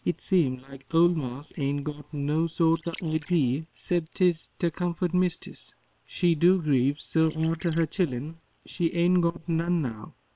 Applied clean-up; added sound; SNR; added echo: neural separator model SepFormer WHAM!.